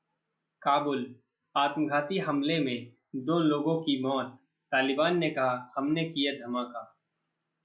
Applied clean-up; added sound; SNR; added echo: none; none; none; none.